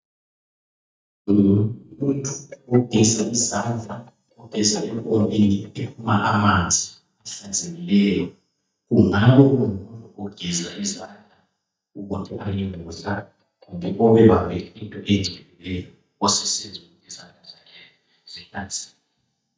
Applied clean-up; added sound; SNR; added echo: neural mask model DeepFilterNet 3.